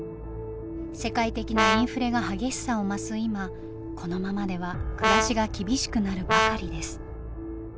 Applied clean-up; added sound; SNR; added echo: none; Brass instrument; -1 dB; none.